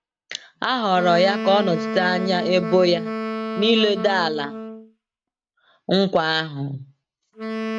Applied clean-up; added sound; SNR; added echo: neural mask model RNNoise.